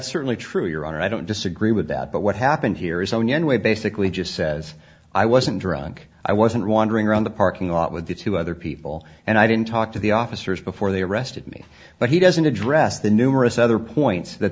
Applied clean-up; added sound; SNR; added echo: none; none; none; none.